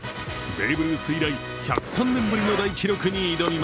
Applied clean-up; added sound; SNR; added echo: none; none; none; none.